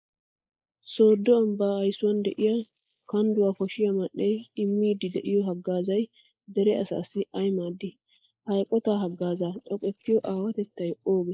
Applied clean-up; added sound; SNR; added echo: neural mask model Resemble Enhance denoiser.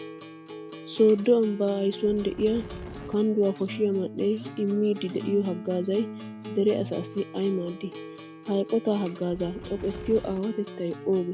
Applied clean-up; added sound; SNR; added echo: none; Acoustic guitar + Wind; 12 dB; none.